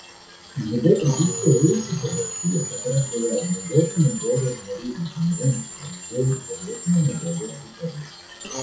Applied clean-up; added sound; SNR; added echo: classical method WPE with log-MMSE.